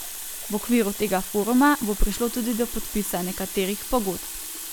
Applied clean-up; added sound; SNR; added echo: none; Water tap, faucet; 10 dB; none.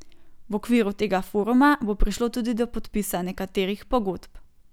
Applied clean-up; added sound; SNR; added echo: none; none; none; none.